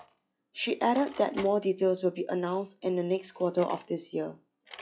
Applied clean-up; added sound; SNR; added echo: classical method log-MMSE.